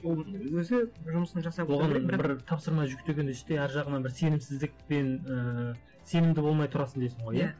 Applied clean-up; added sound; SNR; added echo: none; none; none; none.